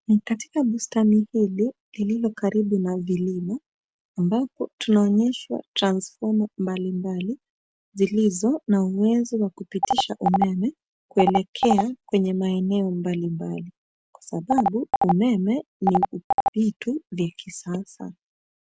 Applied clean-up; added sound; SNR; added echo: none; Telephone; 2 dB; none.